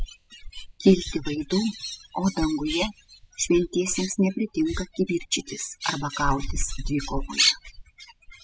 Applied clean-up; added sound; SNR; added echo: classical method spectral subtraction.